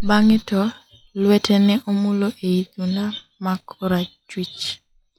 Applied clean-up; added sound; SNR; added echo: classical method log-MMSE.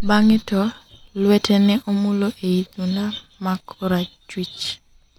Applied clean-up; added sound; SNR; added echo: none; Cricket; 15 dB; none.